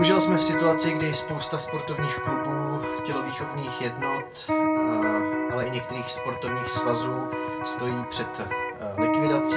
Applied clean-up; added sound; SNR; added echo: none; Electric guitar; -3 dB; reverberation time 0.2 s.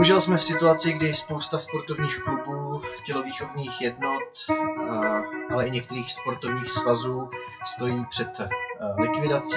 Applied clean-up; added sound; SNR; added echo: classical method WPE with log-MMSE.